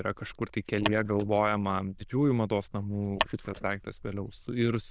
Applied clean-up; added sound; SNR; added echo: neural diffusion model UNIVERSE++.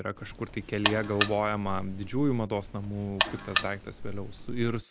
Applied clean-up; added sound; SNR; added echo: none; Alarm; 3 dB; none.